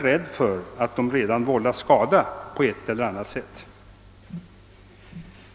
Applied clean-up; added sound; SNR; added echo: none; none; none; none.